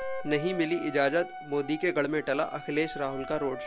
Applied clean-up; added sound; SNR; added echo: none; Wind instrument, woodwind instrument + Wind instrument, woodwind instrument; 11 dB; none.